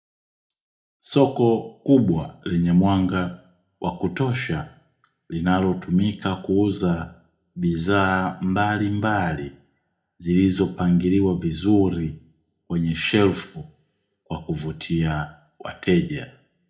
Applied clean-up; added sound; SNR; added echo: none; none; none; reverberation time 0.4 s.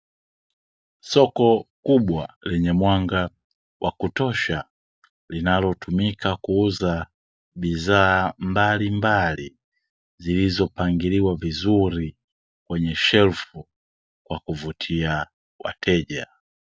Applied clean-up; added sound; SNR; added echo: none; none; none; none.